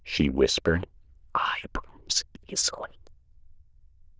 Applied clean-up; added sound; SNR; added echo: neural diffusion model UNIVERSE++.